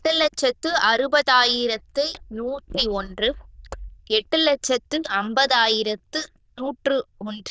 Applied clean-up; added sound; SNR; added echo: neural diffusion model UNIVERSE++.